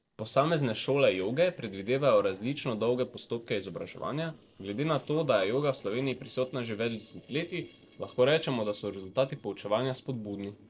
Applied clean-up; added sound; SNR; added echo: neural separator model SepFormer DNS4.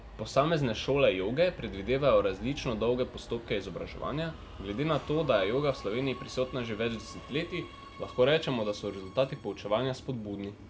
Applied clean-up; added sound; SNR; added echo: none; Subway, metro, underground; 16 dB; none.